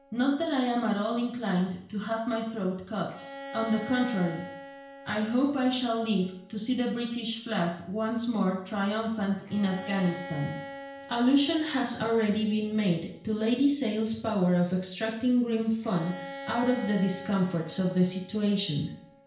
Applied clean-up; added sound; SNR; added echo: none; Bowed string instrument; 17 dB; reverberation time 0.5 s.